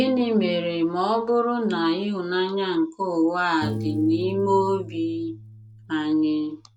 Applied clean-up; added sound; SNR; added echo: none; Piano; 14 dB; none.